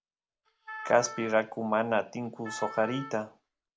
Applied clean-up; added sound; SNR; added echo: none; Wind instrument, woodwind instrument; 14 dB; none.